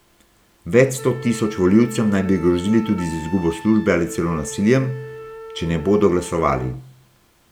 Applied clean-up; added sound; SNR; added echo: none; Wind instrument, woodwind instrument; 17 dB; none.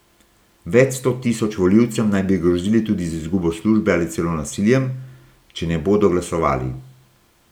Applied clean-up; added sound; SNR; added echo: none; none; none; none.